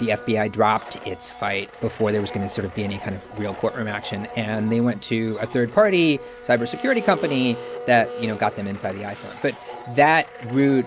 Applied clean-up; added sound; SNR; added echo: none; Domestic sounds, home sounds; 14 dB; none.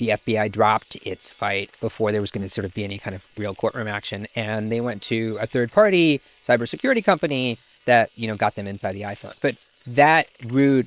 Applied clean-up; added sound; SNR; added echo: neural separator model SepFormer WHAM!.